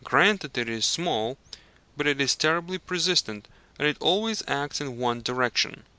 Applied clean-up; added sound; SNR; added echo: none; none; none; none.